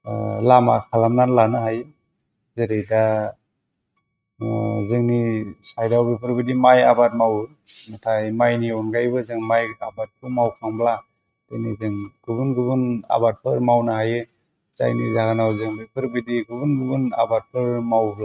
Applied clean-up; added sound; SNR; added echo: neural mask model RNNoise.